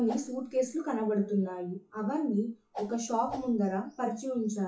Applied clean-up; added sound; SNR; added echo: classical method WPE with log-MMSE.